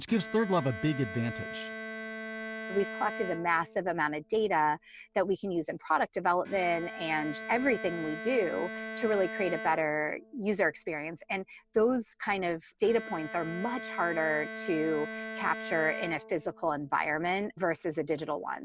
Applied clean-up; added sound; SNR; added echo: none; Bowed string instrument; 11 dB; none.